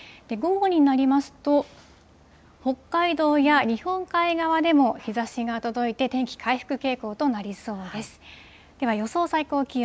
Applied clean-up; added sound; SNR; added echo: none; none; none; none.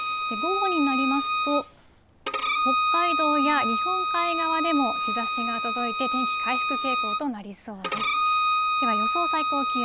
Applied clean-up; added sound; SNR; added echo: none; Bowed string instrument; -4 dB; none.